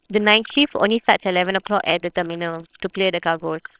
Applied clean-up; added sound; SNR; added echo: neural separator model SepFormer WHAMR!.